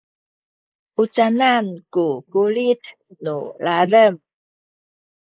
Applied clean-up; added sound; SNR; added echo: neural mask model Resemble Enhance denoiser.